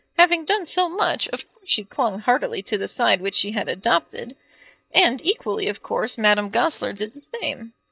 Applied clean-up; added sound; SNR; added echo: neural mask model DeepFilterNet 3.